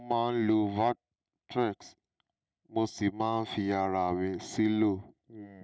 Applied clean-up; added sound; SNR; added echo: none; none; none; none.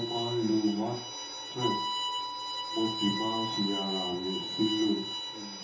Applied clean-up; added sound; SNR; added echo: none; Bowed string instrument; 3 dB; reverberation time 0.5 s.